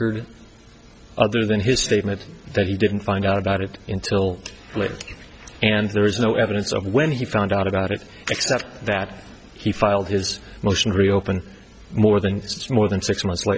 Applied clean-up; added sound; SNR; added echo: none; none; none; none.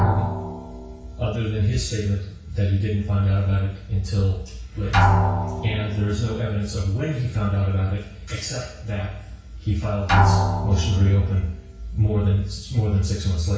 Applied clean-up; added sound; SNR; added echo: none; Drum; 4 dB; reverberation time 0.6 s.